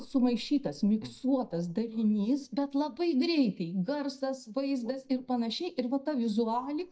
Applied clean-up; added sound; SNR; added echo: neural mask model DeepFilterNet 3.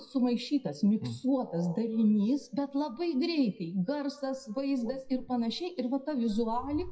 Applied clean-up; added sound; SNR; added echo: classical method WPE with log-MMSE.